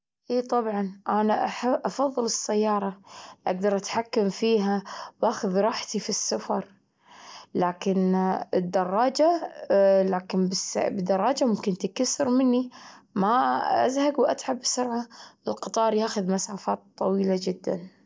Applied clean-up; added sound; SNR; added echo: none; none; none; none.